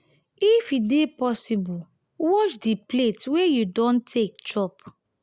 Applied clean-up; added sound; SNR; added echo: none; none; none; none.